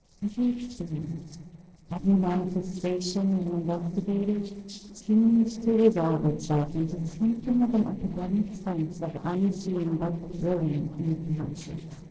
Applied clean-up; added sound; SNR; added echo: neural separator model SepFormer DNS4.